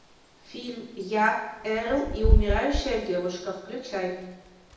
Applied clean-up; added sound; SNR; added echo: none; Wind / Bird; 0 dB; reverberation time 0.8 s.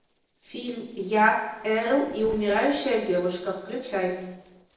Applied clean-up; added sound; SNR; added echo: neural separator model SepFormer DNS4.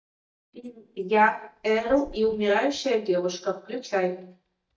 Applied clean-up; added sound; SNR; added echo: neural mask model DeepFilterNet 3.